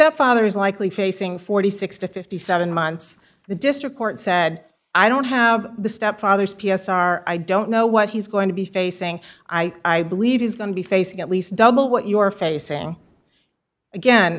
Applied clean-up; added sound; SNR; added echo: neural mask model Resemble Enhance denoiser.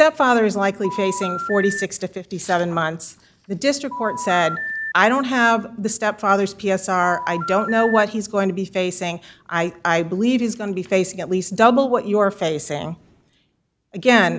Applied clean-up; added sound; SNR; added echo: none; Telephone; 7 dB; none.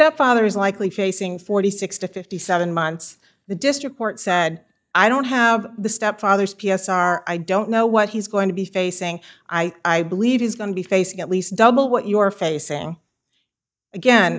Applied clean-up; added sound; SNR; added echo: neural mask model DeepFilterNet 3.